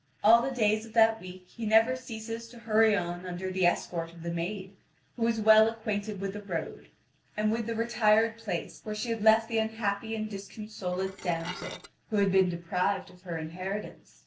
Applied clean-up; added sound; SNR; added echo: neural separator model SepFormer DNS4.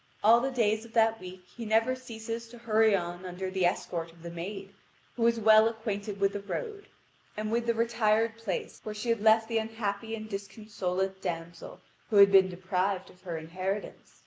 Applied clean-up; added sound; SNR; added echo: none; none; none; none.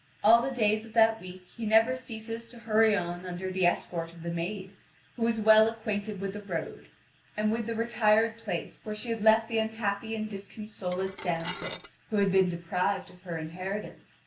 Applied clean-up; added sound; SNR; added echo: none; Dishes, pots, and pans / Glass; 12 dB; reverberation time 0.2 s.